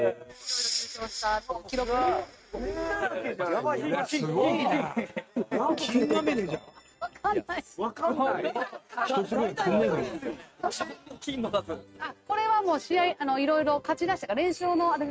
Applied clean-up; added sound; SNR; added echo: neural mask model RNNoise.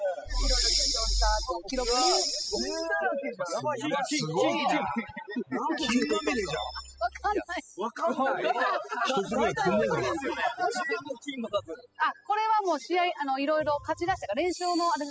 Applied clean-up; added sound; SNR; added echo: classical method spectral subtraction.